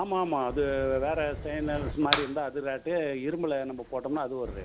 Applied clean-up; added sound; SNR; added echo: none; Fire; 7 dB; none.